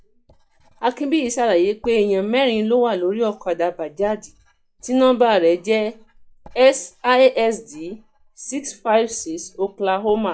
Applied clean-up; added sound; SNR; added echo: classical method log-MMSE.